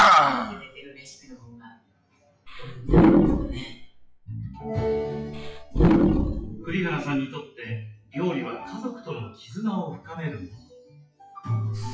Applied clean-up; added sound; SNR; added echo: classical method WPE with log-MMSE.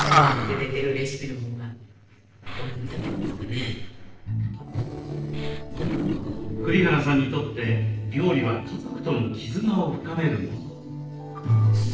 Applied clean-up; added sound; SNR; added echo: neural separator model SepFormer DNS4.